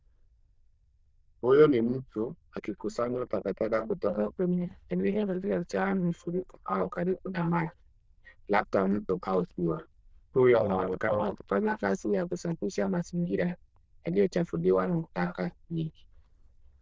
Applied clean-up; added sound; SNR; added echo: neural diffusion model UNIVERSE++.